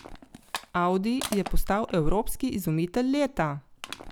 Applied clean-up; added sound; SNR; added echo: none; Crushing; 16 dB; none.